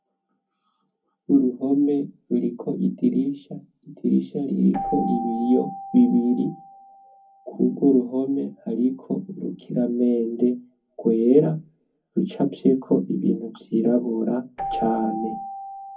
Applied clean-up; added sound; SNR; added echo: none; Keyboard (musical); 14 dB; reverberation time 0.3 s.